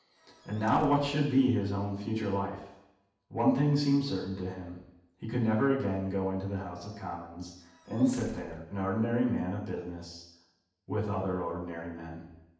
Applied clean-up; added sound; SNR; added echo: none; Squeak / Slam / Wood; 20 dB; reverberation time 0.9 s.